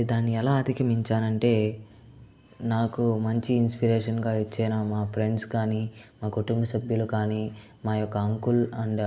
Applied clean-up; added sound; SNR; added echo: none; none; none; none.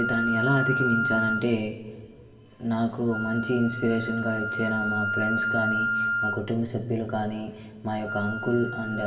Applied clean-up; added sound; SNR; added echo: none; Wind instrument, woodwind instrument; 3 dB; reverberation time 2.0 s.